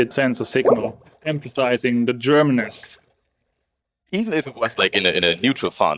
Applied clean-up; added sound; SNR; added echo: neural mask model DeepFilterNet 3.